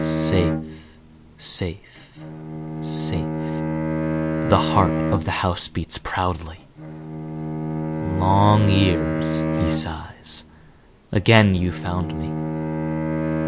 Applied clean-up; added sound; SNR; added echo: none; Bowed string instrument; 3 dB; none.